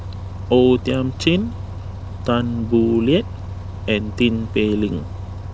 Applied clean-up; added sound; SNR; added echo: none; Bus; 9 dB; none.